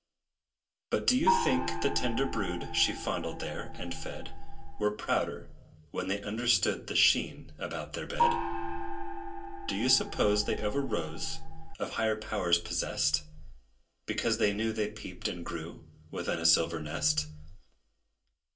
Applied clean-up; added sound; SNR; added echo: none; Gong; 0 dB; reverberation time 0.2 s.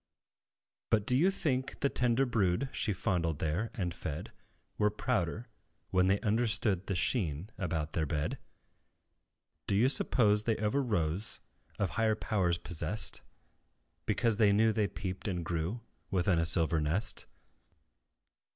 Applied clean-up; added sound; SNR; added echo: none; none; none; none.